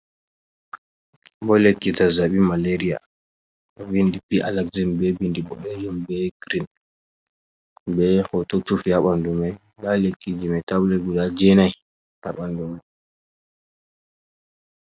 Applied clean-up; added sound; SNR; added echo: none; none; none; none.